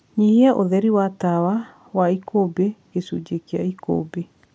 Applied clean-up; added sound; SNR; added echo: none; none; none; none.